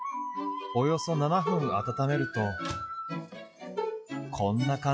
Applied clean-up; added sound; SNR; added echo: classical method log-MMSE.